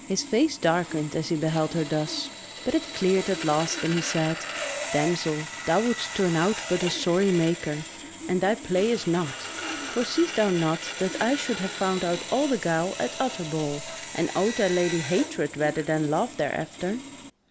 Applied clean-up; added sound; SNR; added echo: none; Sawing; 9 dB; none.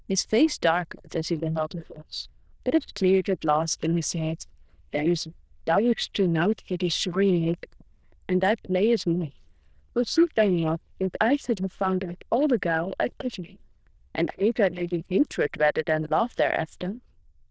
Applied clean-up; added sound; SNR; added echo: neural diffusion model UNIVERSE++.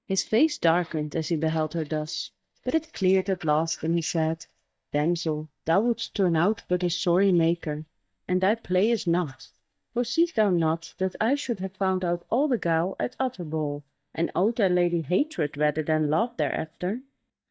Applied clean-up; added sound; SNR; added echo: neural mask model DeepFilterNet 3.